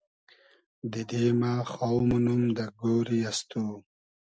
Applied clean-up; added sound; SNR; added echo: none; none; none; none.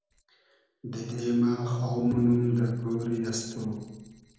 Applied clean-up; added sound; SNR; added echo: neural separator model SepFormer DNS4.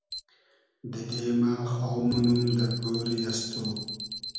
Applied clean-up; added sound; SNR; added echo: none; Alarm; 11 dB; reverberation time 0.9 s.